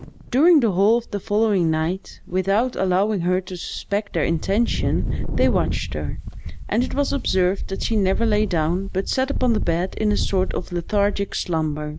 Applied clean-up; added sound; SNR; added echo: none; Wind; 4 dB; none.